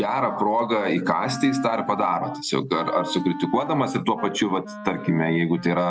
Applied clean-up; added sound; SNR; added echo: none; Wind instrument, woodwind instrument; 13 dB; none.